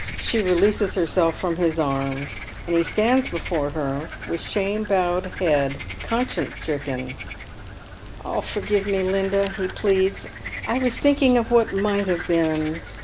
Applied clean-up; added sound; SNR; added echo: none; Frog; 10 dB; none.